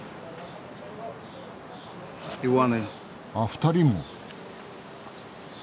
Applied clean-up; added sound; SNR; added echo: none; none; none; none.